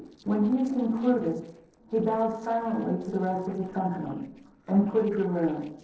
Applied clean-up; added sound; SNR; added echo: neural separator model SepFormer DNS4.